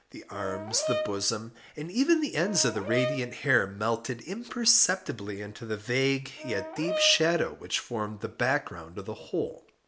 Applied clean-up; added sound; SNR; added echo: none; Brass instrument; 7 dB; none.